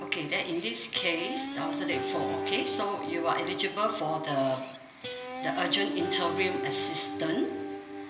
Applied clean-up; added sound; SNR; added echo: none; Guitar; 5 dB; reverberation time 1.4 s.